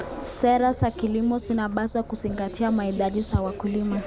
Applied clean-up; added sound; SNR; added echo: none; Motorcycle; 19 dB; none.